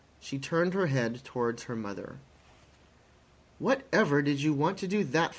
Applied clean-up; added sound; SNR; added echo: none; none; none; none.